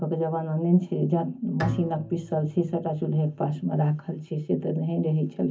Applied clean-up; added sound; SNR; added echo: none; Bowed string instrument; 13 dB; reverberation time 0.3 s.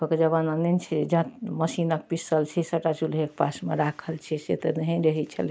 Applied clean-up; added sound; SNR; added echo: none; none; none; none.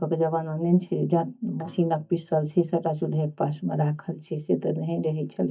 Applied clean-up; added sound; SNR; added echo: neural mask model DeepFilterNet 3.